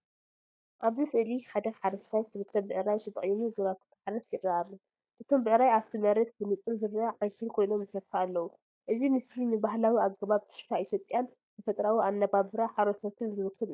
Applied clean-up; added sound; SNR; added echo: neural mask model DeepFilterNet 3.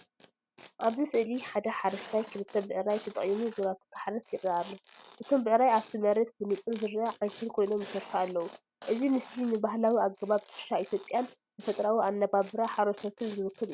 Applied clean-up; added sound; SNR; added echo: none; Tearing; 15 dB; none.